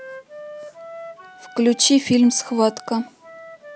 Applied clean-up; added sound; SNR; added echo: none; Wind instrument, woodwind instrument; 18 dB; none.